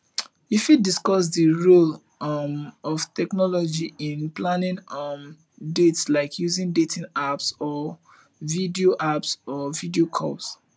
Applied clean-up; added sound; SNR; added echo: none; none; none; none.